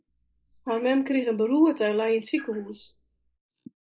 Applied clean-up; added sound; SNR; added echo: neural mask model Resemble Enhance denoiser.